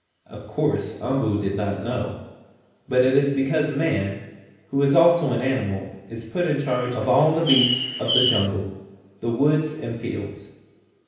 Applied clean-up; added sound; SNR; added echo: none; Bird; 1 dB; reverberation time 0.9 s.